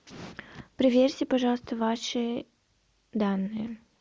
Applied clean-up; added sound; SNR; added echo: none; none; none; none.